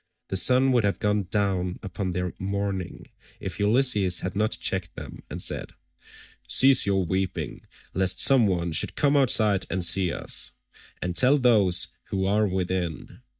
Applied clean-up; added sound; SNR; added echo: neural mask model DeepFilterNet 3.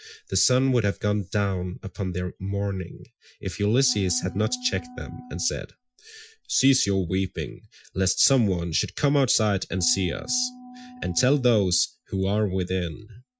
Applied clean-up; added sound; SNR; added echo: classical method Wiener filter.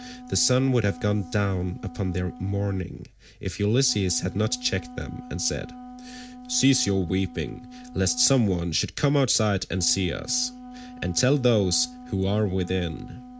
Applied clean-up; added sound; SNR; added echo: none; Wind instrument, woodwind instrument; 17 dB; none.